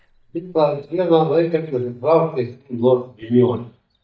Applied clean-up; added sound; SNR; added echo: neural mask model DeepFilterNet 3.